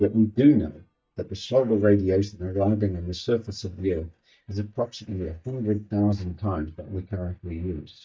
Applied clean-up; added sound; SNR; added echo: neural mask model DeepFilterNet 3.